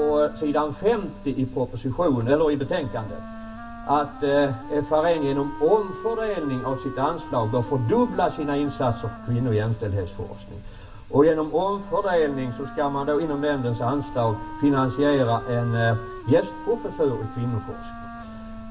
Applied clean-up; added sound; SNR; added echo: none; Wind instrument, woodwind instrument; 15 dB; reverberation time 0.2 s.